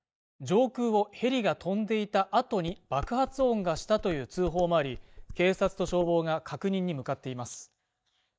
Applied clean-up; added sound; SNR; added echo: neural mask model DeepFilterNet 3.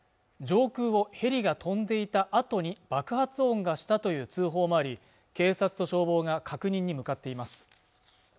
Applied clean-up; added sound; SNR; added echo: none; none; none; none.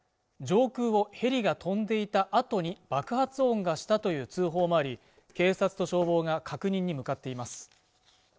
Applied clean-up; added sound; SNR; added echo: neural separator model SepFormer DNS4.